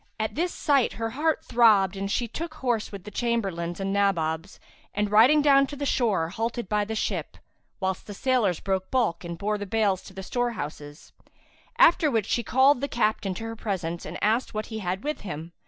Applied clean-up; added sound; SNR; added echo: none; none; none; none.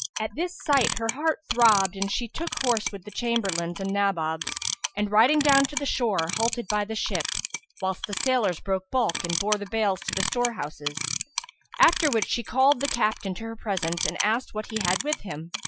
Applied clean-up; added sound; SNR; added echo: classical method Wiener filter.